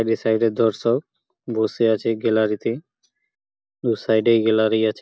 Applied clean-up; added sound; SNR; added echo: none; none; none; none.